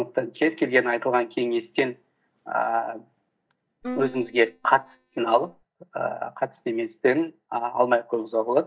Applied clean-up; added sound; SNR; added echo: neural mask model DeepFilterNet 3.